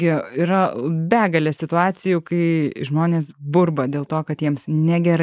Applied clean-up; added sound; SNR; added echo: neural mask model Resemble Enhance denoiser.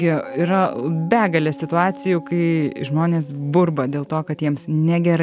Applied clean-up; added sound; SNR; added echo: none; Dog; 18 dB; none.